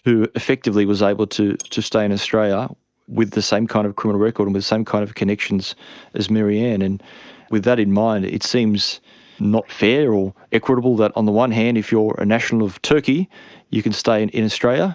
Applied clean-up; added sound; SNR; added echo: neural mask model DeepFilterNet 3.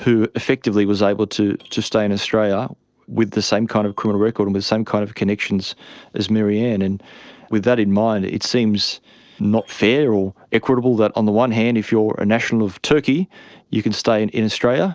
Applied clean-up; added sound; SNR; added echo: neural separator model SepFormer DNS4.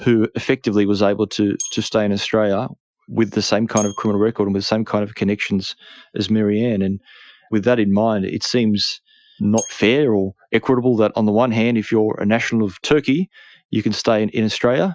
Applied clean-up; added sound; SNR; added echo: classical method Wiener filter.